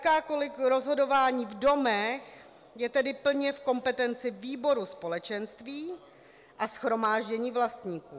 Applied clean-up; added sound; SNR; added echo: none; none; none; none.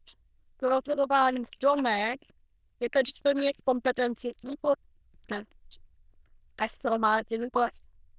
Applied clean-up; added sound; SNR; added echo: neural diffusion model UNIVERSE++.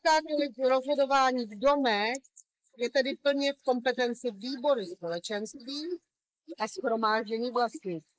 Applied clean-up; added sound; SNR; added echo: neural mask model Resemble Enhance denoiser.